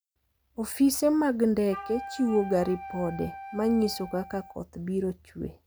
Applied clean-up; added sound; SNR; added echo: none; Wind instrument, woodwind instrument; 14 dB; none.